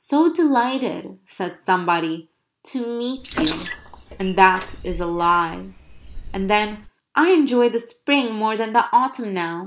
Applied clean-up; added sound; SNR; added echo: neural mask model Resemble Enhance denoiser.